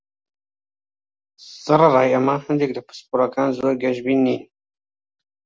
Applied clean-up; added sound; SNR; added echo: none; none; none; none.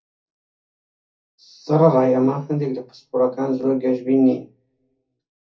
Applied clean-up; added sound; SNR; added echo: none; none; none; reverberation time 0.3 s.